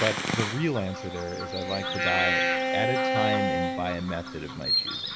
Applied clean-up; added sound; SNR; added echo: none; Bowed string instrument + Bird vocalization, bird call, bird song; -3 dB; none.